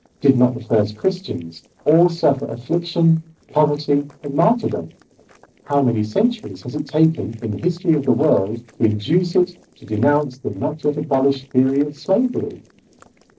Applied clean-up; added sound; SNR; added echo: neural separator model SepFormer DNS4.